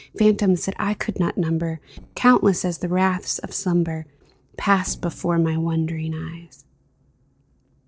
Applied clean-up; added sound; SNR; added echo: neural separator model SepFormer DNS4.